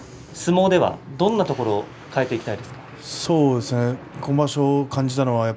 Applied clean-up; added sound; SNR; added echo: none; none; none; none.